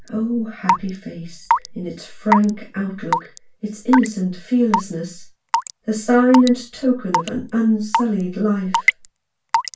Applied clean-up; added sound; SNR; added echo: none; Raindrop / Drip / Water tap, faucet; 4 dB; reverberation time 0.2 s.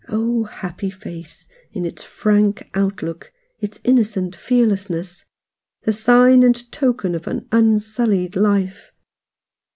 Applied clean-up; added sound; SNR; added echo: none; none; none; none.